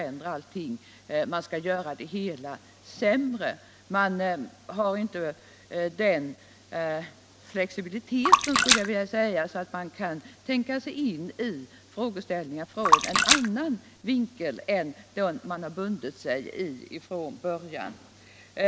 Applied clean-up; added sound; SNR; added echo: none; Splash, splatter; -5 dB; none.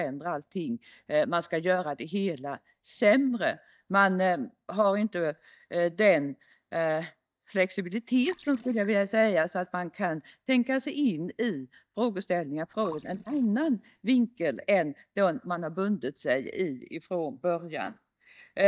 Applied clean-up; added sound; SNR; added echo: neural mask model DeepFilterNet 3.